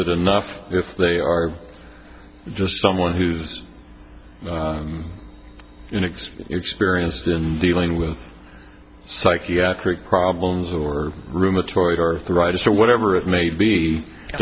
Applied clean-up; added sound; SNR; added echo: none; none; none; none.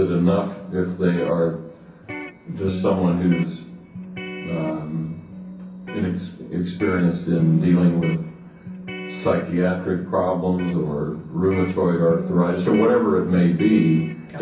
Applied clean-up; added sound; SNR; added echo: none; Electric guitar; 12 dB; reverberation time 0.6 s.